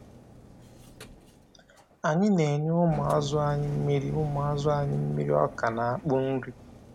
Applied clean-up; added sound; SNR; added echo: none; Engine; 16 dB; none.